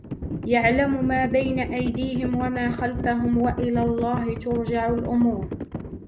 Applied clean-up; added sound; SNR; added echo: none; Livestock, farm animals, working animals; 6 dB; none.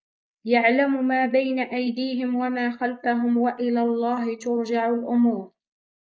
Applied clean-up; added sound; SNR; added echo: neural mask model Resemble Enhance denoiser.